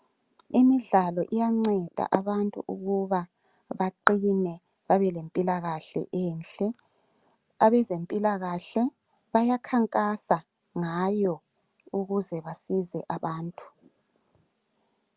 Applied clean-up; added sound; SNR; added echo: none; none; none; none.